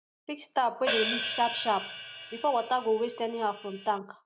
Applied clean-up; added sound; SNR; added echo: none; Hi-hat; 6 dB; none.